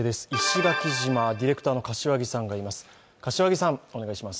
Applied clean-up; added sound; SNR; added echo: none; none; none; none.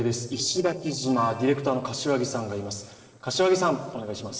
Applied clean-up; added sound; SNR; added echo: neural separator model SepFormer DNS4.